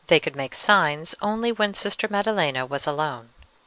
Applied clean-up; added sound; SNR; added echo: none; none; none; none.